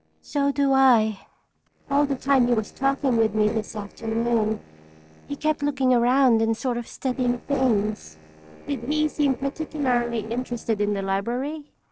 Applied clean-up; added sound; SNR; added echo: neural separator model SepFormer DNS4.